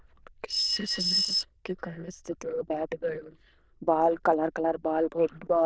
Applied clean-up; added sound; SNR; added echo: neural diffusion model UNIVERSE++.